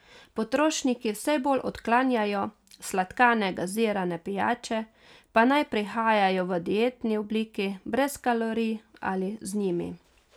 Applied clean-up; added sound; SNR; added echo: none; none; none; none.